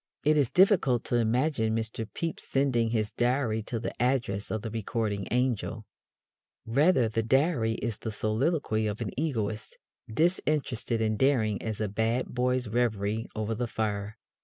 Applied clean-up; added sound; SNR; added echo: none; none; none; none.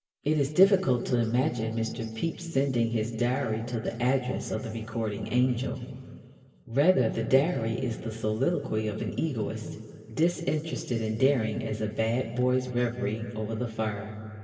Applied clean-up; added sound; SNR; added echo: none; none; none; reverberation time 2.2 s.